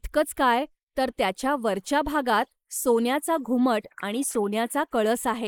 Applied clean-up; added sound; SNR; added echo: neural mask model Resemble Enhance denoiser.